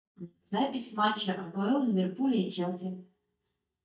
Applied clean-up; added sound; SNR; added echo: neural mask model DeepFilterNet 3.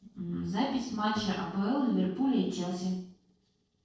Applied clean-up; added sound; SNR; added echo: neural separator model SepFormer DNS4.